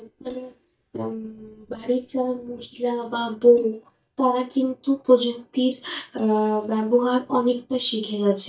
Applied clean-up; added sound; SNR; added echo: neural mask model DeepFilterNet 3.